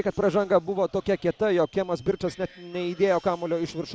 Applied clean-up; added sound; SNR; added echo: none; none; none; none.